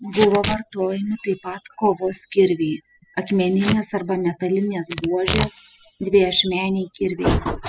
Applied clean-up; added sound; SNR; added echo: classical method spectral subtraction.